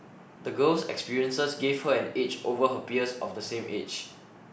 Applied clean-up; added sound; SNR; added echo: none; none; none; none.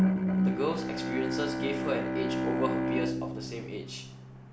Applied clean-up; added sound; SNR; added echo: none; Bowed string instrument; -5 dB; none.